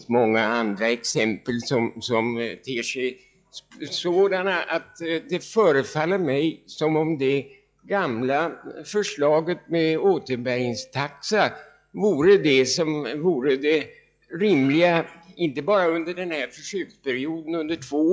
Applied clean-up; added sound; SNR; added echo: classical method log-MMSE.